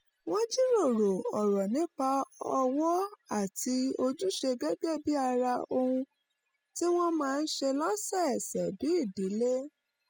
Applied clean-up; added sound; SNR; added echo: classical method spectral subtraction.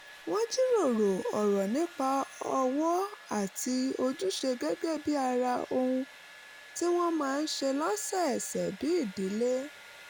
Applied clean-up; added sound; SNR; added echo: none; Domestic sounds, home sounds; 19 dB; none.